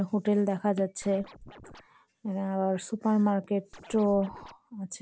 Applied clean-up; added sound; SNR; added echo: none; Scratching (performance technique); 20 dB; none.